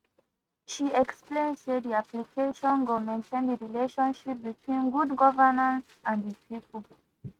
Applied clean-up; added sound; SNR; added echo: neural mask model RNNoise.